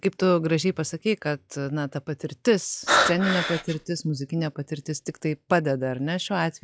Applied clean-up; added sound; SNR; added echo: classical method log-MMSE.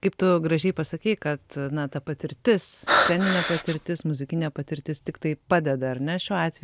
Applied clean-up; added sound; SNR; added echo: none; Breathing; -1 dB; none.